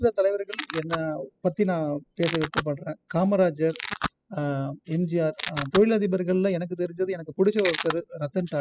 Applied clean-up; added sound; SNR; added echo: classical method spectral subtraction.